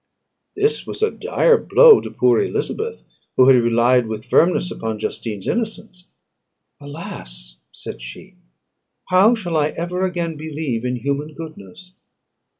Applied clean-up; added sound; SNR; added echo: none; none; none; none.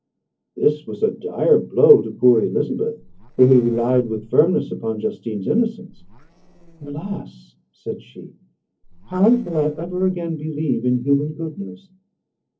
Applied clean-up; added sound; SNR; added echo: neural separator model SepFormer DNS4.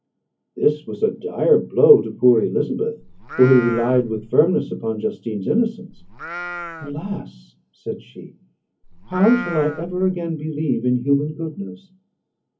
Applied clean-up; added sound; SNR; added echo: none; Livestock, farm animals, working animals; 12 dB; reverberation time 0.3 s.